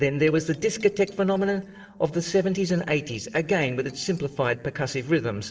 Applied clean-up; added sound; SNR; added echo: neural separator model SepFormer DNS4.